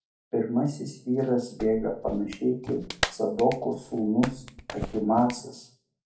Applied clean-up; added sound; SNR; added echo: none; Clapping; 10 dB; reverberation time 0.4 s.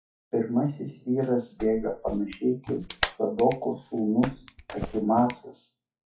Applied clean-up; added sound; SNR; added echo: classical method WPE with log-MMSE.